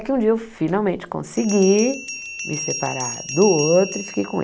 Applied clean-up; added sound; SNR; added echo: none; Bell; 11 dB; none.